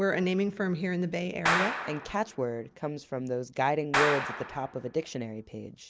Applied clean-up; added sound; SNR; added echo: none; Clapping; 2 dB; none.